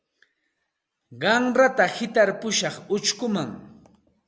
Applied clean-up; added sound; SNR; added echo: none; none; none; none.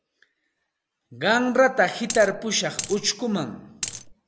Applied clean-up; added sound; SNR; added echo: none; Coin (dropping); 8 dB; none.